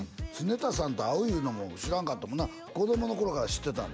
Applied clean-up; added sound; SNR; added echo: none; none; none; none.